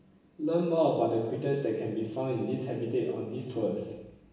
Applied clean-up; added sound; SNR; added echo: none; none; none; reverberation time 0.9 s.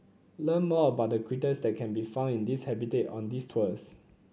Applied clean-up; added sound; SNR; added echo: none; none; none; none.